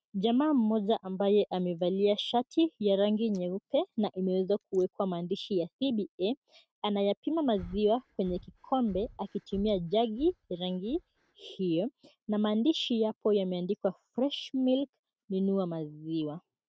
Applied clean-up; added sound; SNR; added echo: neural mask model RNNoise.